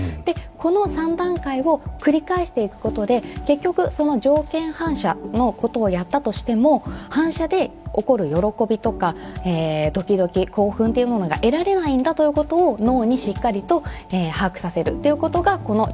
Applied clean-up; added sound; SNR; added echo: none; none; none; none.